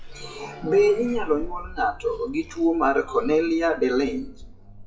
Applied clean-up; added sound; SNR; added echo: classical method WPE with log-MMSE.